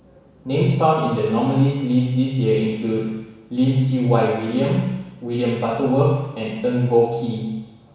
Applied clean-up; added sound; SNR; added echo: none; none; none; reverberation time 1.1 s.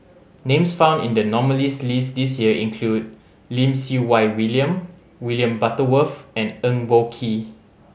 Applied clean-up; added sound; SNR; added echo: none; none; none; none.